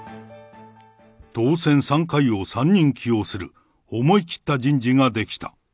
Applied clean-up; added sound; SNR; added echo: none; none; none; none.